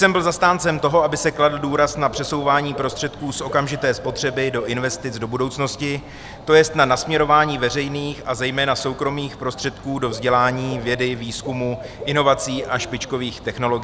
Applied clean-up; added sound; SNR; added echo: none; Bird / Dog; 16 dB; none.